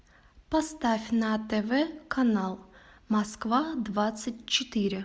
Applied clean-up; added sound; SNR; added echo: none; none; none; none.